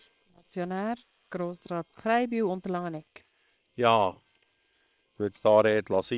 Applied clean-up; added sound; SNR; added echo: neural separator model SepFormer WHAM!.